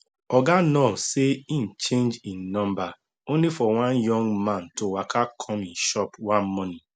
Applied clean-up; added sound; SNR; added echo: none; none; none; none.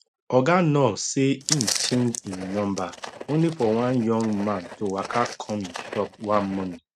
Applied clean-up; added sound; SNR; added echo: neural mask model RNNoise.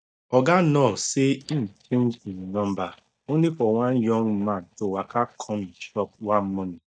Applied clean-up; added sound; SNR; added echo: neural mask model DeepFilterNet 3.